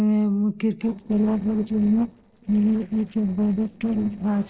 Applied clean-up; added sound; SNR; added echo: neural separator model SepFormer DNS4.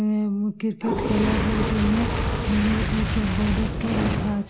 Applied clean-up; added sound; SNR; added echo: none; Fire; 0 dB; none.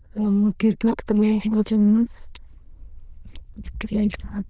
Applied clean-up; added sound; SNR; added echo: neural diffusion model UNIVERSE++.